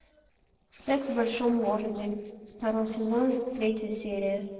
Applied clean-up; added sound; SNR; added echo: neural separator model SepFormer DNS4.